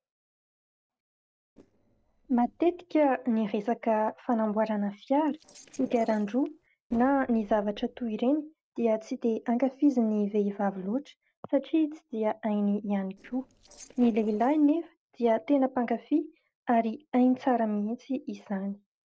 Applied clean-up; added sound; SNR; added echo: neural separator model SepFormer DNS4.